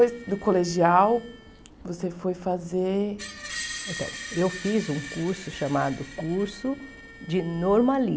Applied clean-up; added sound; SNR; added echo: none; Screech; 15 dB; none.